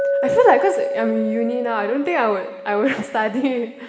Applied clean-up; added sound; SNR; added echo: none; Chink, clink; 5 dB; reverberation time 1.5 s.